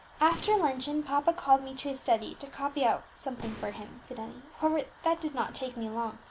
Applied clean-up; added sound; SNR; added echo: none; Boom; 16 dB; none.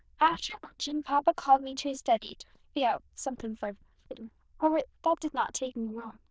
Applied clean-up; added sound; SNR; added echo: neural diffusion model UNIVERSE++.